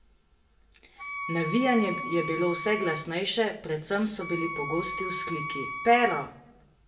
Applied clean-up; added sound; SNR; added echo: none; Wind instrument, woodwind instrument; 7 dB; reverberation time 0.5 s.